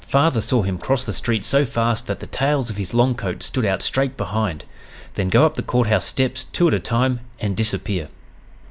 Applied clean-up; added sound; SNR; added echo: none; none; none; none.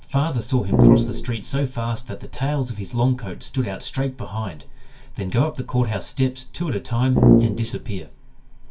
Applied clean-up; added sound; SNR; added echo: none; Brass instrument; -5 dB; reverberation time 0.1 s.